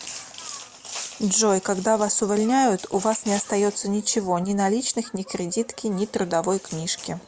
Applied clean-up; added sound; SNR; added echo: none; none; none; none.